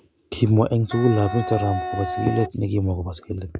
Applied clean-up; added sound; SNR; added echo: none; Wind instrument, woodwind instrument; 7 dB; none.